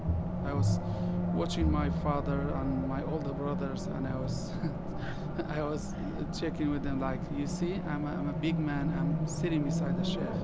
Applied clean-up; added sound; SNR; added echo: none; Race car, auto racing; -1 dB; none.